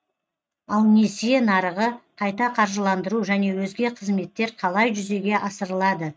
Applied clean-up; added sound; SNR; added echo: neural mask model RNNoise.